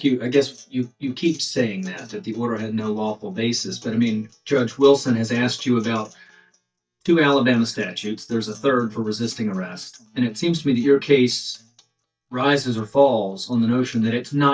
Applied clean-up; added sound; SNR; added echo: neural mask model DeepFilterNet 3.